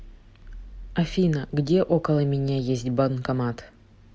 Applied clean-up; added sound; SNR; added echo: none; none; none; none.